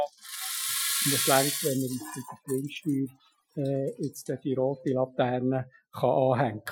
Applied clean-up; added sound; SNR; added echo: classical method Wiener filter.